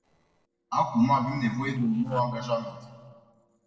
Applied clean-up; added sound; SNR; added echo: neural separator model SepFormer DNS4.